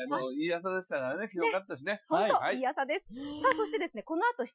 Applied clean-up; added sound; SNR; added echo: classical method Wiener filter.